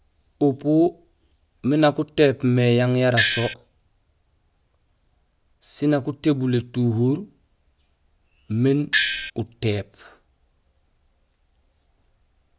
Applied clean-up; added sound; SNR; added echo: none; Gong; -2 dB; none.